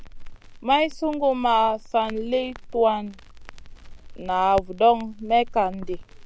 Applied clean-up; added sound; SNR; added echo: none; Crackle; 14 dB; none.